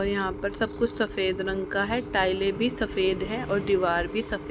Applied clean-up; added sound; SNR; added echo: none; none; none; none.